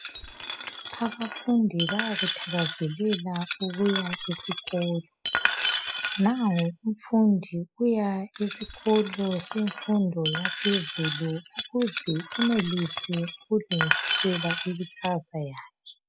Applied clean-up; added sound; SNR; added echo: classical method spectral subtraction.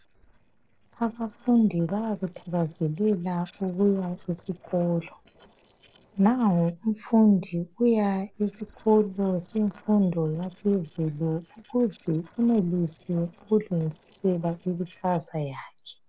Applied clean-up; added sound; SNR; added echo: neural separator model SepFormer DNS4.